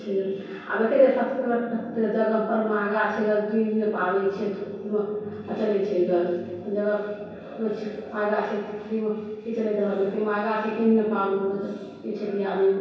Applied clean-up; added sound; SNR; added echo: none; none; none; reverberation time 0.7 s.